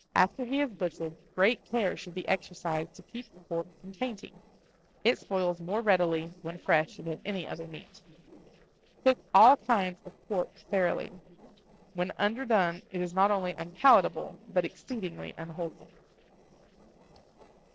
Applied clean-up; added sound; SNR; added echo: neural separator model SepFormer DNS4.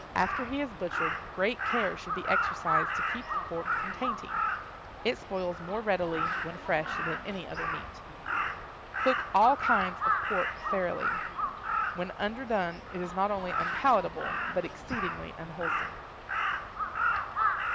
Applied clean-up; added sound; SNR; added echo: none; Crow; 0 dB; none.